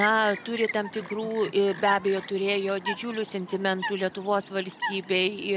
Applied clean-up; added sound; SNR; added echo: none; Chirp, tweet; 11 dB; none.